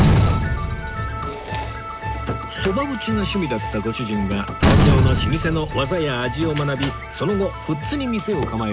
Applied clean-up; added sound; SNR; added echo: none; Slam; 0 dB; none.